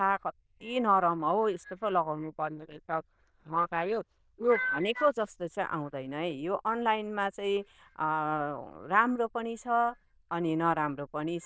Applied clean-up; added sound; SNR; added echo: neural diffusion model UNIVERSE++.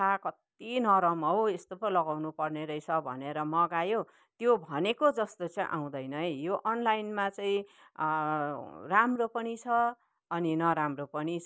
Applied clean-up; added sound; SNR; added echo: none; none; none; none.